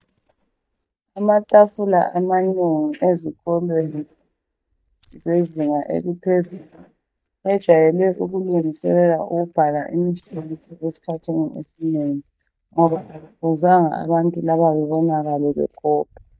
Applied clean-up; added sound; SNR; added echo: neural mask model DeepFilterNet 3.